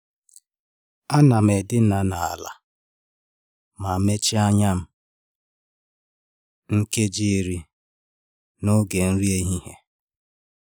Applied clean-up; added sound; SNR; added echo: none; none; none; none.